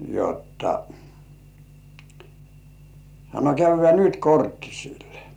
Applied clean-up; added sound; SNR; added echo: none; none; none; none.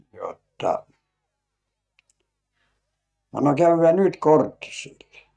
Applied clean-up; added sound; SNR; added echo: neural mask model DeepFilterNet 3.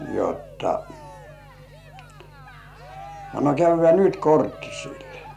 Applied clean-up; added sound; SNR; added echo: none; Cheering; 19 dB; none.